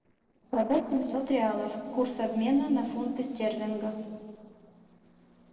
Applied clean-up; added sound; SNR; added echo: neural separator model SepFormer DNS4.